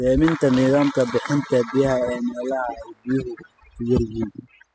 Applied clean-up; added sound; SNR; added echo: classical method spectral subtraction.